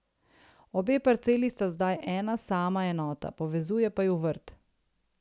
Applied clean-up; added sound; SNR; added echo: none; none; none; none.